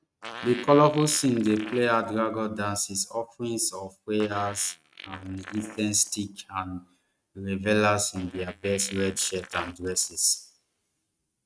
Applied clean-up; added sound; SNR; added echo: neural mask model RNNoise.